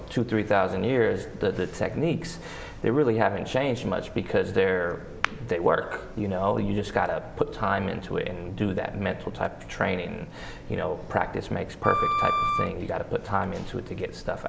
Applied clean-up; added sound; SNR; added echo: none; Wind instrument, woodwind instrument; 1 dB; none.